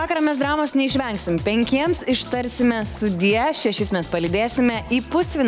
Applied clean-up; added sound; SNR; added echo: none; none; none; none.